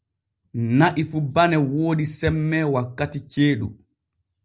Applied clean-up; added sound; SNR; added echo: none; none; none; none.